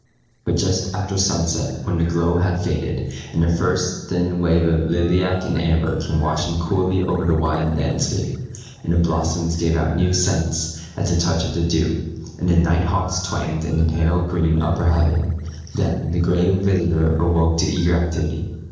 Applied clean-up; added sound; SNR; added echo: neural separator model SepFormer DNS4.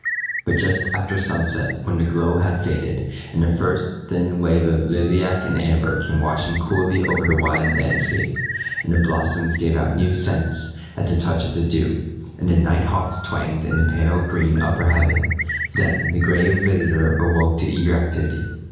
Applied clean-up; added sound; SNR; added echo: none; Bird; 11 dB; reverberation time 1.0 s.